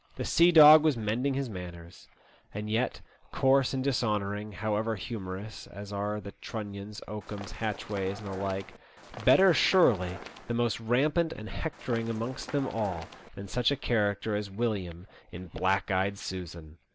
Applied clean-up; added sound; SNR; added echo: none; Run; 16 dB; none.